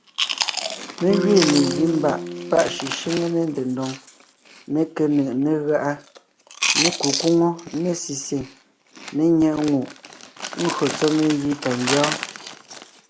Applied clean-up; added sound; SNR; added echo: none; Electric guitar / Strum + Chewing, mastication; 6 dB; none.